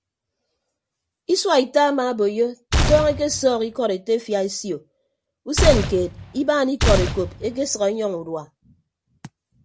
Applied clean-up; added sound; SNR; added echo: none; Gunshot, gunfire; 1 dB; none.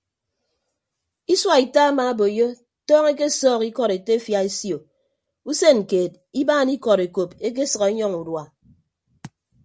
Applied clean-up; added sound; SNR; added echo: none; none; none; none.